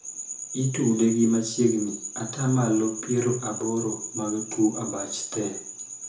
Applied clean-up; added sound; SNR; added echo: none; none; none; reverberation time 0.6 s.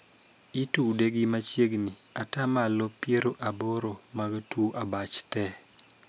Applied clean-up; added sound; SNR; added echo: none; none; none; none.